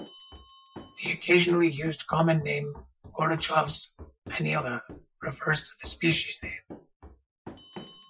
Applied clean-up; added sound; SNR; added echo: classical method Wiener filter.